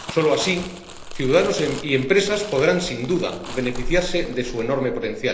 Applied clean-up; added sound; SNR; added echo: none; Crumpling, crinkling; 10 dB; reverberation time 1.0 s.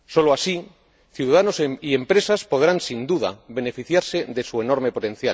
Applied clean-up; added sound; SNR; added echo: none; none; none; none.